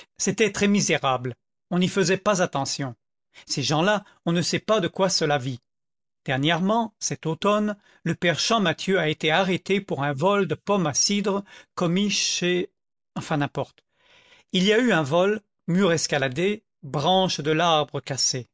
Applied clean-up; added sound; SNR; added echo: neural mask model Resemble Enhance denoiser.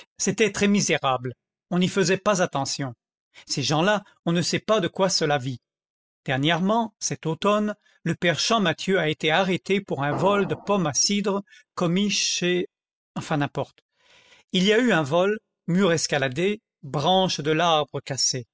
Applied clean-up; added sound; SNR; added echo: classical method spectral subtraction.